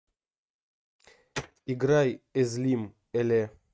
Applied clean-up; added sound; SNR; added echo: neural mask model RNNoise.